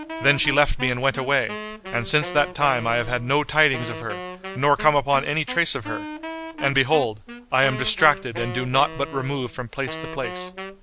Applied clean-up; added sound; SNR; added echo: none; Wind instrument, woodwind instrument; 12 dB; none.